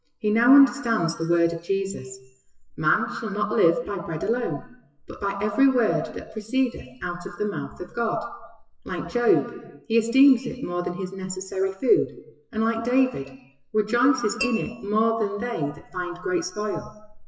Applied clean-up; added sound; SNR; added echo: classical method WPE with log-MMSE.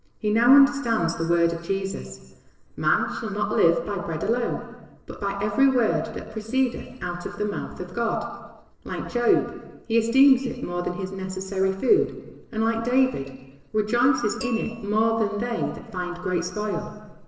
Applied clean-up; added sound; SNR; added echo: neural separator model SepFormer DNS4.